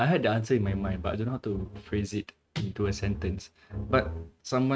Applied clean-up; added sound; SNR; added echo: neural mask model RNNoise.